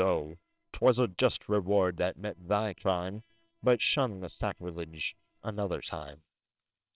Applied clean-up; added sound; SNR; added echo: neural separator model SepFormer WHAMR!.